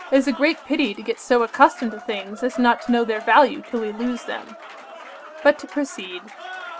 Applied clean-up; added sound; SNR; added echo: none; Applause / Cheering; 16 dB; none.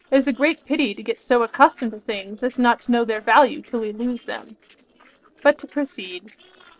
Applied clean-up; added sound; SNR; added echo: neural separator model SepFormer DNS4.